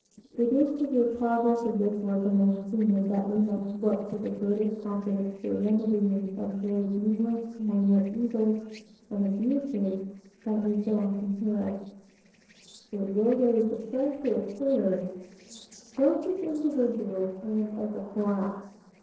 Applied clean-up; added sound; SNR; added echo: neural separator model SepFormer DNS4.